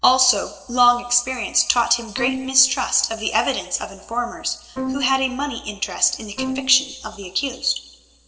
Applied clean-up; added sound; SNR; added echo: neural separator model SepFormer DNS4.